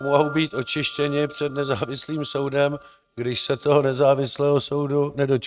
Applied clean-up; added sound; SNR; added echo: neural mask model RNNoise.